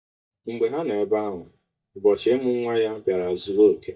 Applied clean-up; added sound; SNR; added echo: neural mask model DeepFilterNet 3.